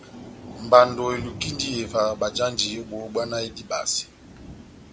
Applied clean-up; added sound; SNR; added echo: none; Thunder / Rain; 15 dB; none.